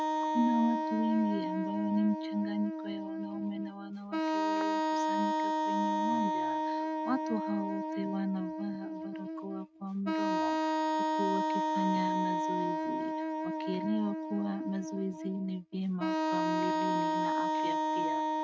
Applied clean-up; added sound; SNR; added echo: neural mask model RNNoise.